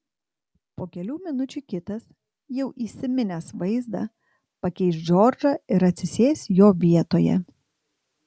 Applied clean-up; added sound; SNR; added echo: none; none; none; none.